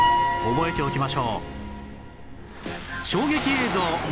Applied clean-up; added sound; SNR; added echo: none; Piano; 3 dB; none.